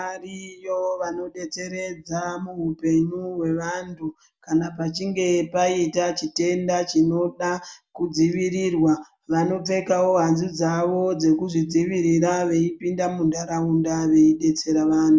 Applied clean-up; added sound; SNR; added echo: none; none; none; none.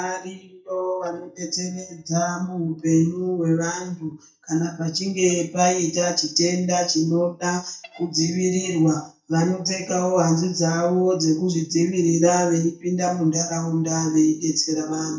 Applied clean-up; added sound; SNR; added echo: neural mask model DeepFilterNet 3.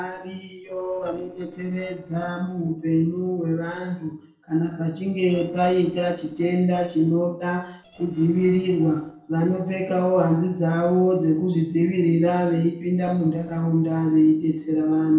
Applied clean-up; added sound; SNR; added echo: neural separator model SepFormer DNS4.